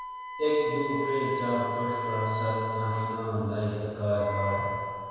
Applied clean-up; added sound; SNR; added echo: none; Wind instrument, woodwind instrument; 5 dB; reverberation time 1.9 s.